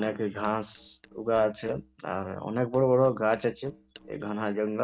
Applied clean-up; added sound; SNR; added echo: neural separator model SepFormer DNS4.